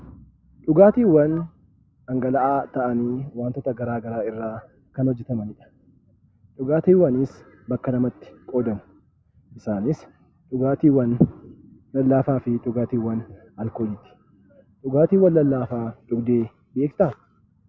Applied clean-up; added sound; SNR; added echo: none; none; none; none.